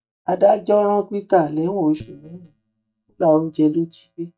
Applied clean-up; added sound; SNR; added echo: neural mask model DeepFilterNet 3.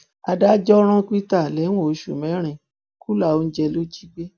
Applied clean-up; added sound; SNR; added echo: none; none; none; none.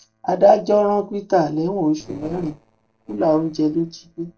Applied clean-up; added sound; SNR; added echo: neural separator model SepFormer DNS4.